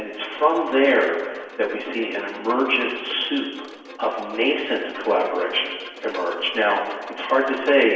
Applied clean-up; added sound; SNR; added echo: none; Bowed string instrument; 18 dB; reverberation time 1.3 s.